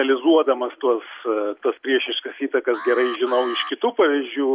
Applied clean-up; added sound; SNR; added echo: none; Alarm; 13 dB; none.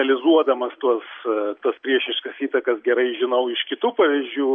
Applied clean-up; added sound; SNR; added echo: none; none; none; none.